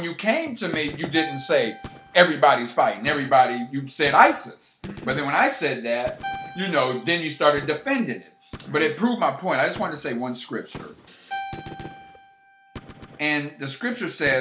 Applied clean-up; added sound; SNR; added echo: none; Gunshot, gunfire + Keyboard (musical); 17 dB; none.